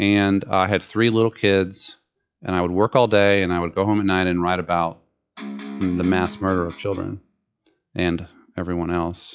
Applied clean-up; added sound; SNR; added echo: classical method log-MMSE.